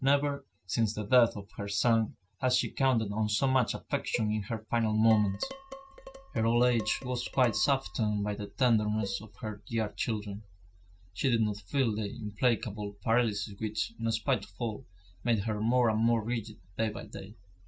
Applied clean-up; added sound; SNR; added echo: none; Dishes, pots, and pans + Cowbell; 17 dB; none.